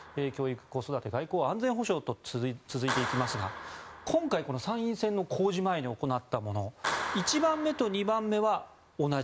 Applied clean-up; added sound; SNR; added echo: none; Clapping; 10 dB; none.